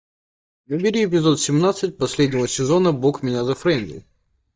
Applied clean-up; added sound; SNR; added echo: neural mask model DeepFilterNet 3.